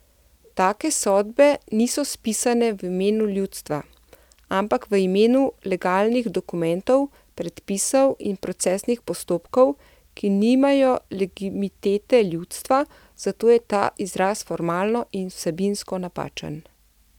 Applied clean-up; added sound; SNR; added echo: none; none; none; none.